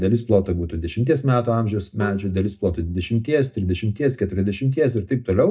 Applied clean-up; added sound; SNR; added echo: neural mask model DeepFilterNet 3.